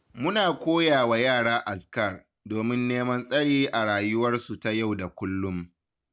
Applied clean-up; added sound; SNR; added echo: none; none; none; none.